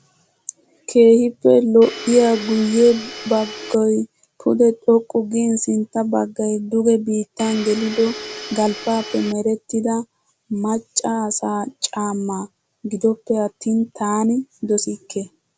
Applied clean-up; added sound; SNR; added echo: none; Domestic sounds, home sounds; 12 dB; none.